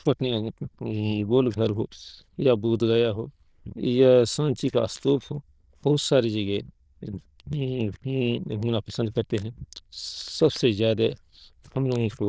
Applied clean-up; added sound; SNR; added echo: neural diffusion model UNIVERSE++.